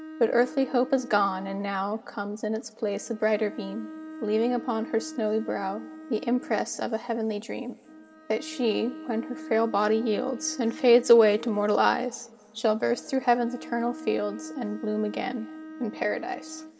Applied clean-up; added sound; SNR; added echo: none; Bowed string instrument; 15 dB; reverberation time 3.0 s.